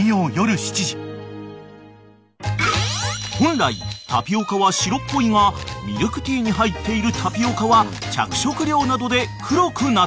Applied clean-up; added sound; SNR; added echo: none; none; none; none.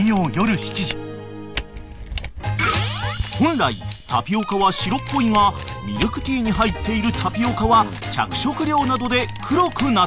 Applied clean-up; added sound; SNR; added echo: none; Camera; 11 dB; none.